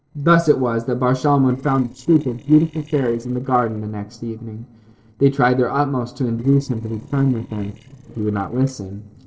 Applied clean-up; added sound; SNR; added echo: neural separator model SepFormer DNS4.